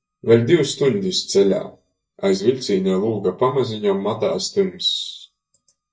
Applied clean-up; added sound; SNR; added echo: neural mask model DeepFilterNet 3.